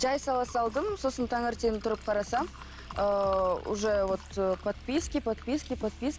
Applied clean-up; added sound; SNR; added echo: none; Liquid; 20 dB; none.